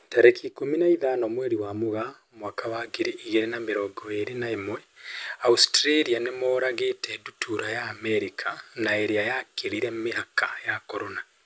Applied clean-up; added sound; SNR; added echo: none; none; none; none.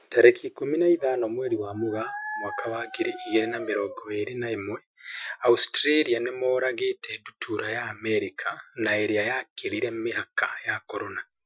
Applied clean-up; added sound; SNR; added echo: classical method Wiener filter.